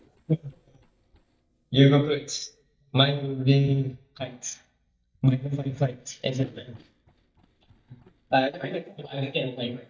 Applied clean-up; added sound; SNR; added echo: neural mask model DeepFilterNet 3.